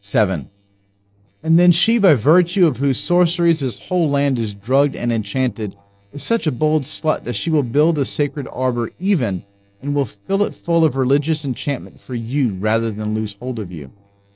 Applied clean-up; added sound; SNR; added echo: neural separator model SepFormer DNS4.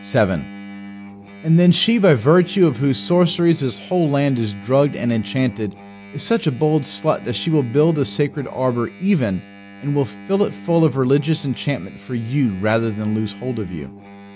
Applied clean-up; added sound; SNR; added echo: none; Engine; 18 dB; none.